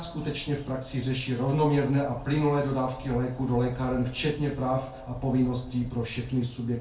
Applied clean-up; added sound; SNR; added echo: none; Bird vocalization, bird call, bird song; 18 dB; reverberation time 0.2 s.